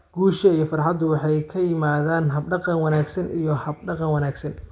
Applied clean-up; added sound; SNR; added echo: none; none; none; none.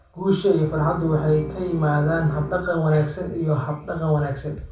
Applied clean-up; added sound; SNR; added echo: none; Bowed string instrument; 14 dB; reverberation time 0.3 s.